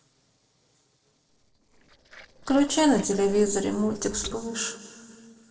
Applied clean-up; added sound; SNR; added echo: neural separator model SepFormer DNS4.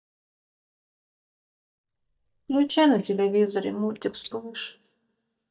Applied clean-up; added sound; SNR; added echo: neural mask model DeepFilterNet 3.